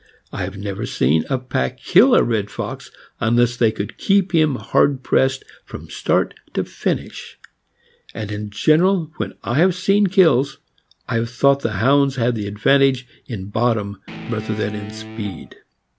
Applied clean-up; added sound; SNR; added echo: none; Guitar; 13 dB; none.